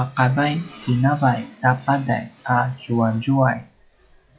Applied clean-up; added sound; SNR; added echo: classical method log-MMSE.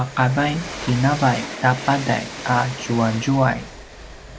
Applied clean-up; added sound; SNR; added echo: none; Train; 12 dB; none.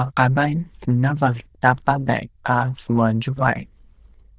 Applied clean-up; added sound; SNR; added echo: neural diffusion model UNIVERSE++.